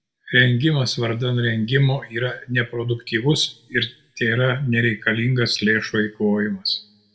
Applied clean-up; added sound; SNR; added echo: none; none; none; reverberation time 0.4 s.